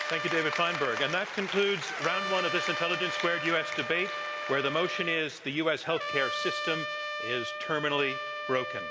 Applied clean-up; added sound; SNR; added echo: none; Trumpet; 5 dB; none.